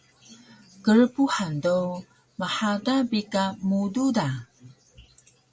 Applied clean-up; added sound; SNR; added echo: none; none; none; none.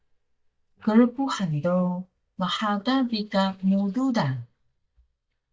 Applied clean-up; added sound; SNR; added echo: neural mask model DeepFilterNet 3.